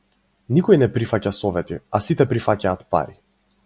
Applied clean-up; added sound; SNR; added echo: none; none; none; none.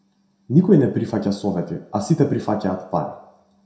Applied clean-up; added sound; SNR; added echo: none; none; none; reverberation time 0.6 s.